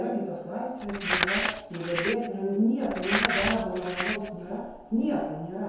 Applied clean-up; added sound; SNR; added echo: none; Crumpling, crinkling; 1 dB; reverberation time 0.9 s.